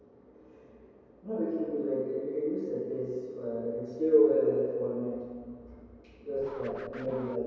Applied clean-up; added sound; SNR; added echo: none; Scratching (performance technique); 20 dB; reverberation time 2.2 s.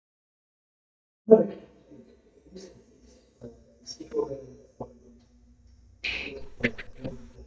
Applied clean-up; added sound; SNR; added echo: neural mask model DeepFilterNet 3.